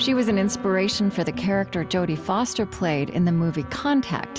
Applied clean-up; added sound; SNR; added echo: none; Wind instrument, woodwind instrument + Trumpet; 18 dB; none.